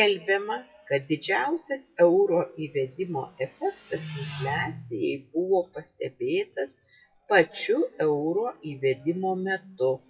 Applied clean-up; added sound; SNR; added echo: classical method WPE with log-MMSE.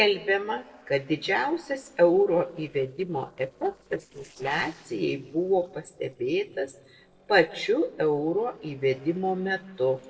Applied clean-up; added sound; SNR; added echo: neural separator model SepFormer DNS4.